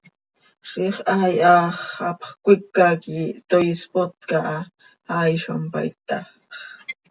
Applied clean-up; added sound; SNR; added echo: none; none; none; none.